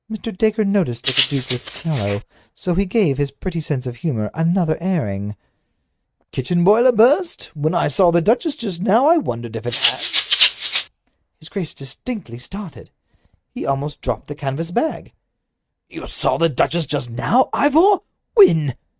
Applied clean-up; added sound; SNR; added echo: neural mask model RNNoise.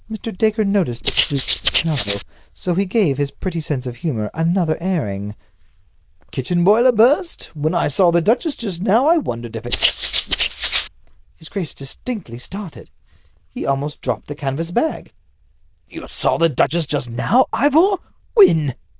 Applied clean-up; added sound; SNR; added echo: neural diffusion model UNIVERSE++.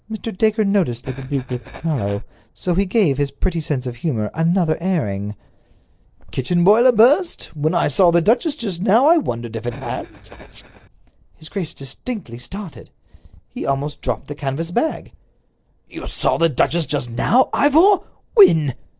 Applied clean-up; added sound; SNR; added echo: neural separator model SepFormer DNS4.